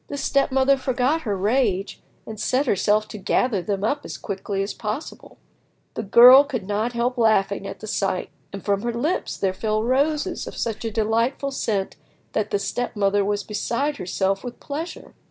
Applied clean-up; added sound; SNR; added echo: none; Meow; 14 dB; none.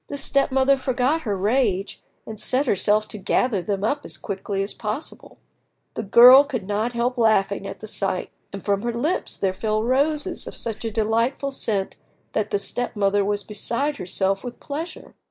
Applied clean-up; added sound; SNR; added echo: neural mask model Resemble Enhance denoiser.